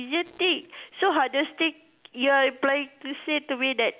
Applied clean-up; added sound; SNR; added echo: none; none; none; none.